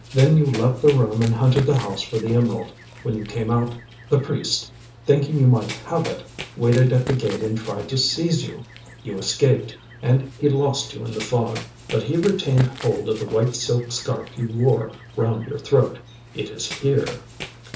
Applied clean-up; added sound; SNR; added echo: none; Run; 17 dB; reverberation time 0.2 s.